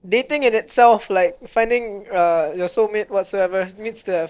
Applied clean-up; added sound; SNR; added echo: neural separator model SepFormer DNS4.